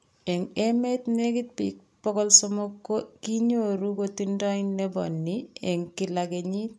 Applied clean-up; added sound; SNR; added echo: none; none; none; none.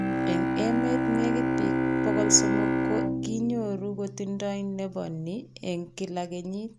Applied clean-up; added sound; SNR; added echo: none; Bowed string instrument; -2 dB; none.